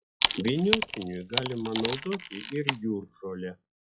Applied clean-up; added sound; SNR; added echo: classical method log-MMSE.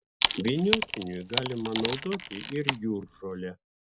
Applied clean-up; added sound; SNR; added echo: none; Wood; 1 dB; none.